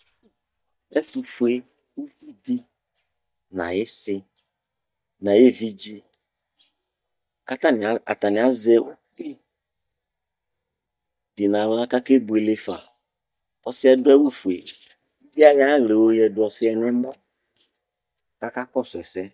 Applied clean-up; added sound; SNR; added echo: neural mask model DeepFilterNet 3.